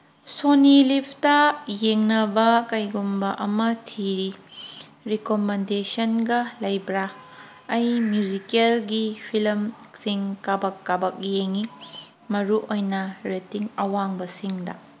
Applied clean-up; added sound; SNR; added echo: none; none; none; none.